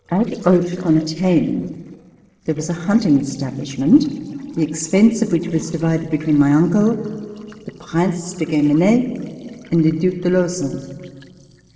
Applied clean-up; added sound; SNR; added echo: neural separator model SepFormer DNS4.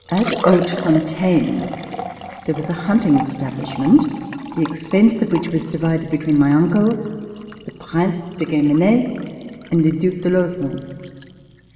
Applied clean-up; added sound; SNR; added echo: none; Liquid; 13 dB; reverberation time 2.7 s.